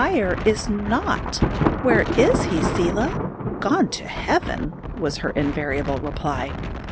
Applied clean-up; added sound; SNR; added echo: none; Thunder + Wind; 2 dB; none.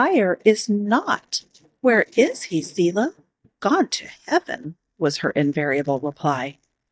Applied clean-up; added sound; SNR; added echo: neural mask model DeepFilterNet 3.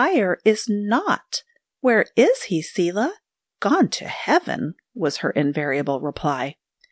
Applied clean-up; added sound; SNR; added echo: none; none; none; none.